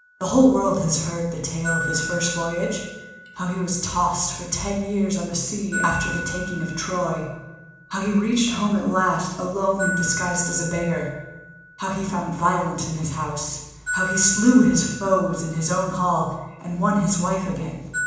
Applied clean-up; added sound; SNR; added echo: none; Glockenspiel; 11 dB; reverberation time 1.0 s.